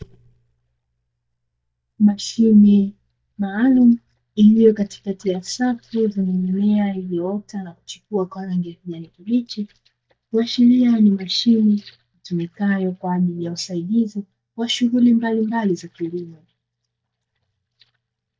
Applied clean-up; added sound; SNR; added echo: neural mask model DeepFilterNet 3.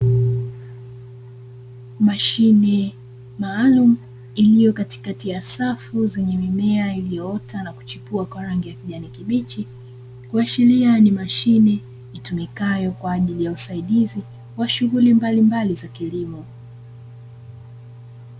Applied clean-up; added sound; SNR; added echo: none; none; none; none.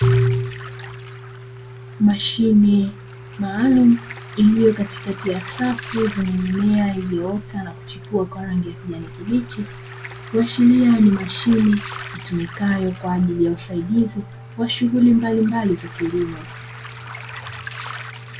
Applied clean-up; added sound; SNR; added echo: none; Waves, surf; 18 dB; reverberation time 0.2 s.